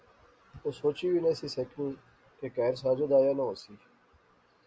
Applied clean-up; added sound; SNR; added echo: none; none; none; none.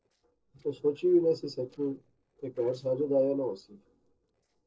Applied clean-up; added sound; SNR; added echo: neural separator model SepFormer DNS4.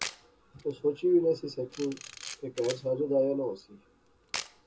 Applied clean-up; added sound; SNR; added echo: none; Camera; 14 dB; reverberation time 0.2 s.